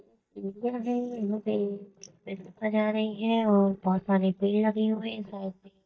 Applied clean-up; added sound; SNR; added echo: neural mask model DeepFilterNet 3.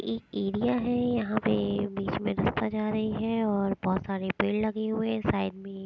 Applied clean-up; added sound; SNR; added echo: none; none; none; none.